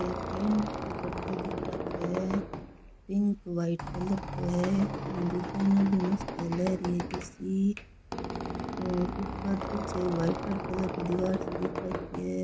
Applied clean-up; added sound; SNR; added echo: none; Squeak; 5 dB; none.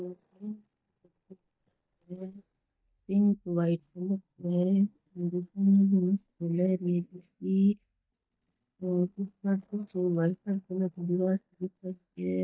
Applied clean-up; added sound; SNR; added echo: neural mask model DeepFilterNet 3.